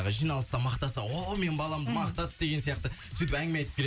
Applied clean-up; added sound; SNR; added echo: none; none; none; none.